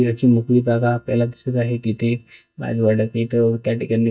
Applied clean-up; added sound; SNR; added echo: neural mask model DeepFilterNet 3.